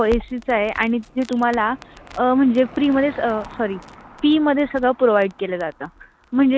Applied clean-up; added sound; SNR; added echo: none; Car passing by / Engine + Crackle; 20 dB; none.